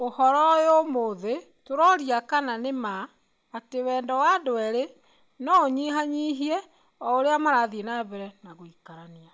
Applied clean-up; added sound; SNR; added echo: none; none; none; none.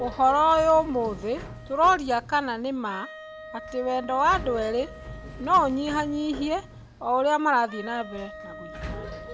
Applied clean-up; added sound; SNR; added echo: none; Sliding door + Wind instrument, woodwind instrument; 14 dB; none.